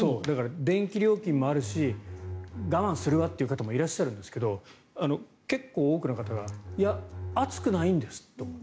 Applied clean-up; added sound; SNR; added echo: none; Bowed string instrument; 9 dB; none.